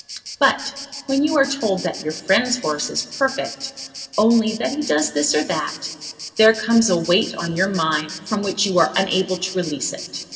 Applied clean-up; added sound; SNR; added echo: none; Insect; 14 dB; reverberation time 1.7 s.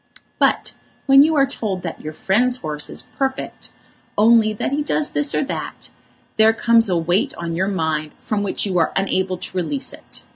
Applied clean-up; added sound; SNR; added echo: none; none; none; none.